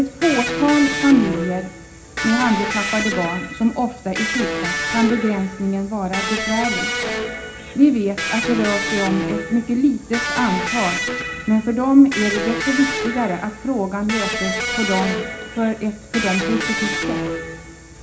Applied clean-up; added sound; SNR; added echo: none; Electric guitar; 5 dB; reverberation time 0.4 s.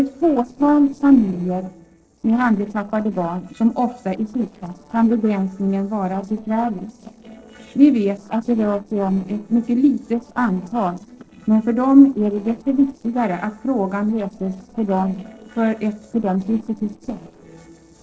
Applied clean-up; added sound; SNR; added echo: neural separator model SepFormer DNS4.